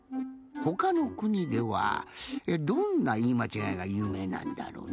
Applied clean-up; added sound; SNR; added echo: none; none; none; none.